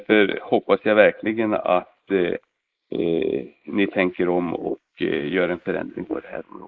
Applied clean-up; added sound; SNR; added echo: neural mask model Resemble Enhance denoiser.